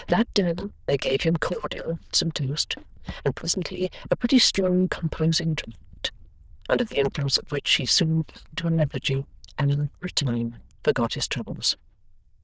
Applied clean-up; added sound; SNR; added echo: neural diffusion model UNIVERSE++.